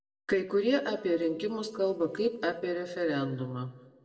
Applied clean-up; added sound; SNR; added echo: neural separator model SepFormer DNS4.